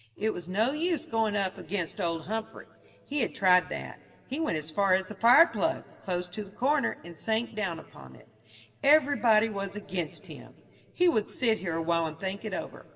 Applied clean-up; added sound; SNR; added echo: none; none; none; reverberation time 2.4 s.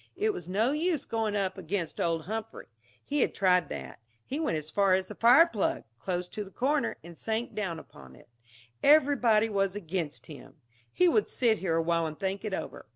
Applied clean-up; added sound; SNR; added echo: none; none; none; none.